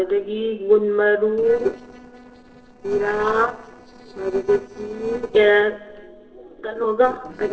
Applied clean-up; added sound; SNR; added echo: neural separator model SepFormer DNS4.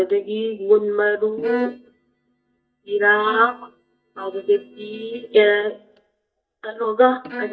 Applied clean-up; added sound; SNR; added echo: neural mask model DeepFilterNet 3.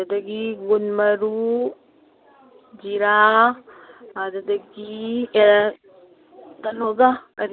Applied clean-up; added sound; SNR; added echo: none; none; none; none.